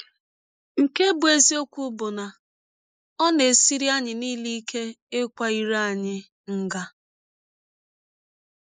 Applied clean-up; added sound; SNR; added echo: neural mask model Resemble Enhance denoiser.